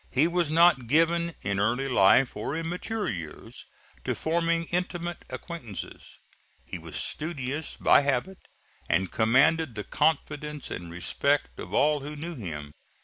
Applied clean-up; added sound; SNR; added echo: none; none; none; none.